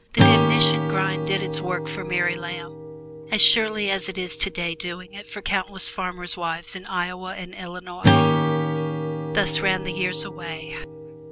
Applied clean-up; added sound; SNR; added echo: none; Acoustic guitar / Strum; -1 dB; none.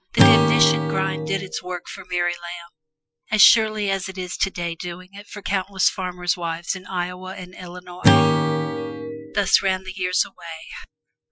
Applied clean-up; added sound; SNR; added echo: classical method Wiener filter.